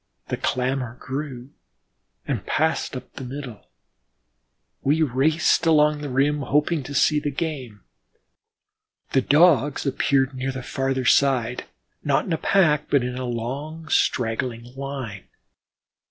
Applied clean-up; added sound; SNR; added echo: none; none; none; none.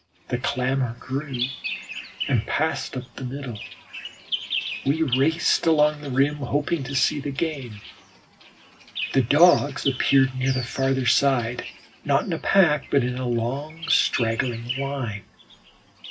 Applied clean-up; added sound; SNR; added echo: none; Bird vocalization, bird call, bird song; 12 dB; reverberation time 0.4 s.